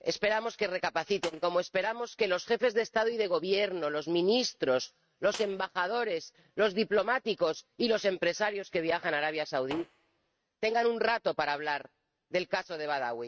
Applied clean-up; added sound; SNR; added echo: neural mask model RNNoise.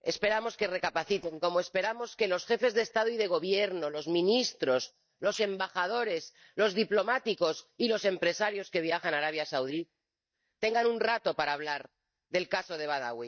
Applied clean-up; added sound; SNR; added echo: neural mask model DeepFilterNet 3.